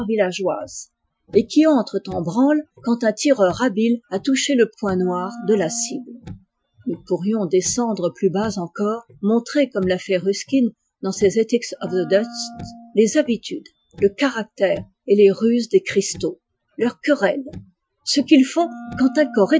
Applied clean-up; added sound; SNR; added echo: classical method Wiener filter.